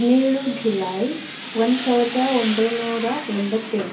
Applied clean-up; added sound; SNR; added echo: none; Tools; 10 dB; reverberation time 0.9 s.